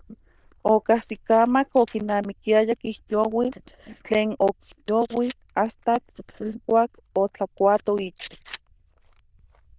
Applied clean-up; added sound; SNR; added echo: neural diffusion model UNIVERSE++.